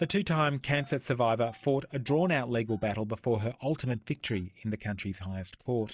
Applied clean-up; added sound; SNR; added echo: neural mask model DeepFilterNet 3.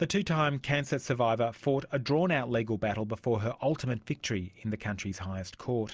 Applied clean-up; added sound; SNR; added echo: none; none; none; none.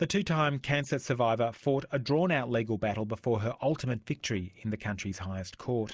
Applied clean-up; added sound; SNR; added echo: neural mask model Resemble Enhance denoiser.